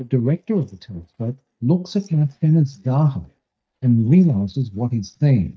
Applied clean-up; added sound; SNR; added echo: neural mask model DeepFilterNet 3.